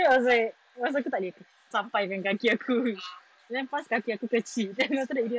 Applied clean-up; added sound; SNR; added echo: none; none; none; none.